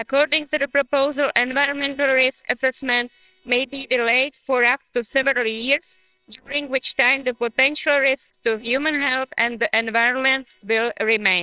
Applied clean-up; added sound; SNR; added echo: neural separator model SepFormer WHAMR!.